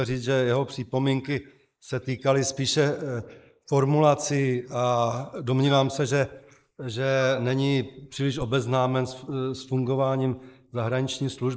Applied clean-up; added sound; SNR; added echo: neural mask model Resemble Enhance denoiser.